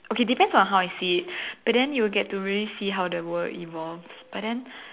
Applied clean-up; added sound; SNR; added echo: none; none; none; none.